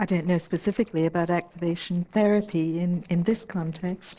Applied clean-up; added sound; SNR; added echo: neural separator model SepFormer DNS4.